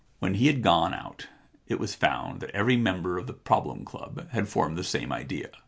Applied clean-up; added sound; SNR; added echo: none; none; none; none.